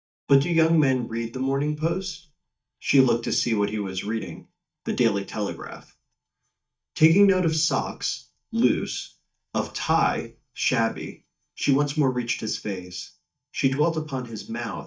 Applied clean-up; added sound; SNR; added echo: neural mask model DeepFilterNet 3.